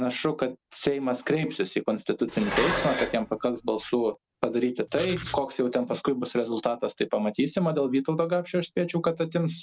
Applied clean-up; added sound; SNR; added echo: none; Writing + Dishes, pots, and pans; 6 dB; none.